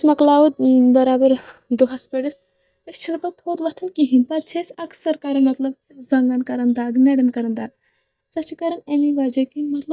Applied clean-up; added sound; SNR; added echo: neural mask model DeepFilterNet 3.